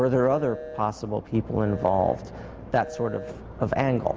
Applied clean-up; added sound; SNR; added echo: none; Telephone; 14 dB; none.